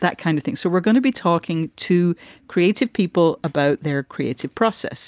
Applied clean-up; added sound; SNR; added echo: none; none; none; none.